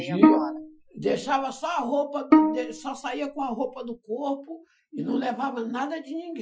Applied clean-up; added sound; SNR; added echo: classical method Wiener filter.